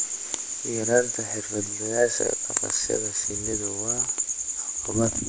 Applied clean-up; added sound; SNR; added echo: none; none; none; none.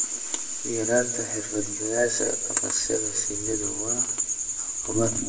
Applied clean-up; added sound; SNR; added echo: none; none; none; reverberation time 1.3 s.